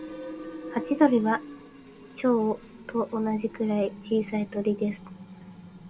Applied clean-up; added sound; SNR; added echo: none; Fill (with liquid); 14 dB; none.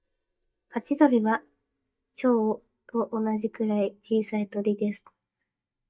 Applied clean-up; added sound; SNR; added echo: neural mask model DeepFilterNet 3.